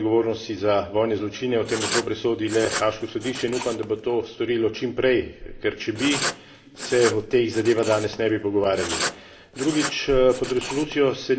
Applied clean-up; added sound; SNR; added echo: none; Writing; 9 dB; reverberation time 2.7 s.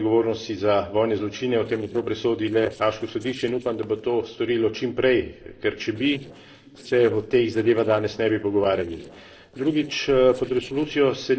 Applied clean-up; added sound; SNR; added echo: neural separator model SepFormer DNS4.